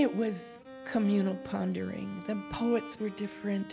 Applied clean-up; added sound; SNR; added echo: none; Bowed string instrument; 13 dB; none.